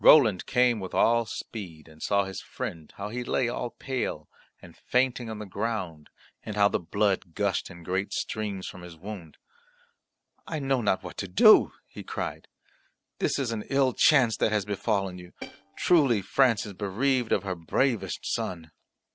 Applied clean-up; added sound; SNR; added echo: neural separator model SepFormer DNS4.